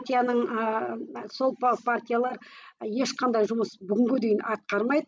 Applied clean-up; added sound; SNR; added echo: none; none; none; none.